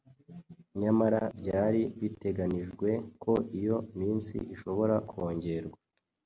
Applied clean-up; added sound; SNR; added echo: none; none; none; none.